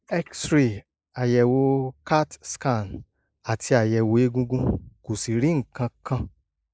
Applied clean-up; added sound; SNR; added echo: neural mask model Resemble Enhance denoiser.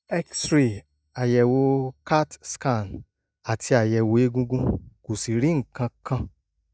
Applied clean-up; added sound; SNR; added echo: neural mask model DeepFilterNet 3.